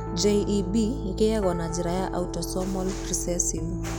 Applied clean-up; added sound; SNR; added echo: none; Piano; 5 dB; none.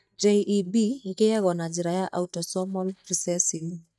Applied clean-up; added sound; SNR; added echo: neural mask model DeepFilterNet 3.